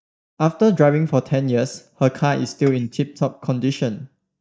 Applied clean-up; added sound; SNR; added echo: neural mask model DeepFilterNet 3.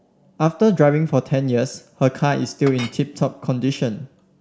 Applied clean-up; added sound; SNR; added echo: none; Chink, clink; 19 dB; none.